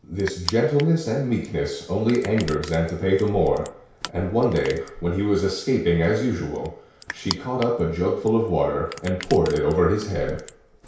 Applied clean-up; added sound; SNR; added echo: none; Crushing; 16 dB; reverberation time 0.6 s.